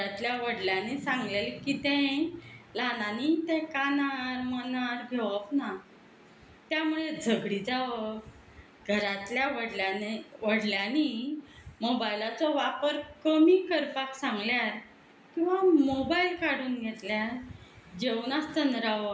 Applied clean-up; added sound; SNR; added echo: none; none; none; none.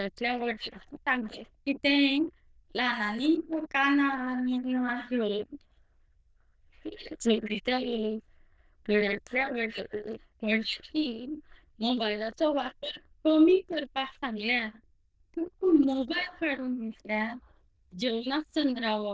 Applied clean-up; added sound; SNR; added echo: neural diffusion model UNIVERSE++.